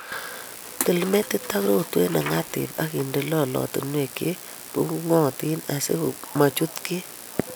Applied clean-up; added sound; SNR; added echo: none; none; none; none.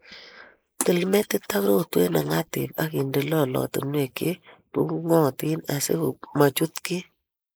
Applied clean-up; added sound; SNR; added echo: neural mask model Resemble Enhance denoiser.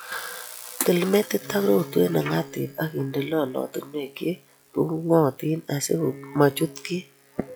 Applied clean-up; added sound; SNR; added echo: classical method log-MMSE.